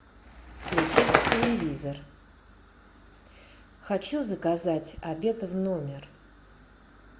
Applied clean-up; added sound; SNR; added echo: none; Bird; -3 dB; none.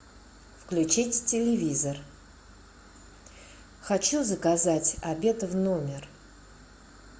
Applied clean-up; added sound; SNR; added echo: none; none; none; none.